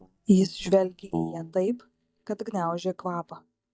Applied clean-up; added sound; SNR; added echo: neural mask model DeepFilterNet 3.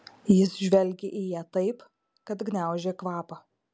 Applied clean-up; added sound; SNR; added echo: none; none; none; none.